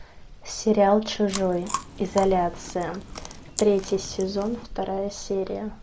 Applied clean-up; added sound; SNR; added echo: none; Chewing, mastication; 12 dB; none.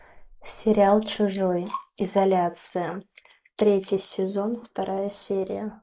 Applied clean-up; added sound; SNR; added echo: neural mask model Resemble Enhance denoiser.